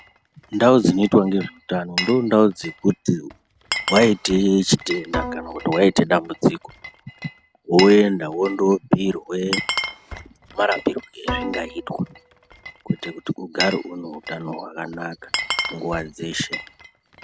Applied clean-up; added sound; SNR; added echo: none; Glass + Bowed string instrument; 10 dB; none.